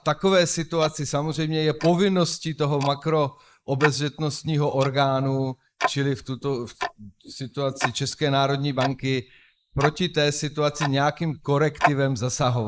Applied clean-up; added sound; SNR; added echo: neural mask model Resemble Enhance denoiser.